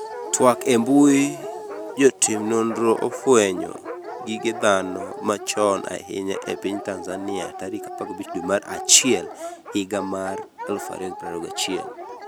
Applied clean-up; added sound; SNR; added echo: none; Dog; 11 dB; none.